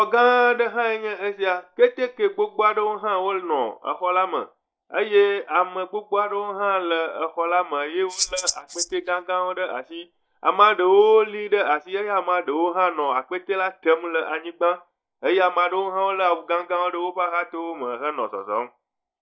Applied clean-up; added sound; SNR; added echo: neural mask model DeepFilterNet 3.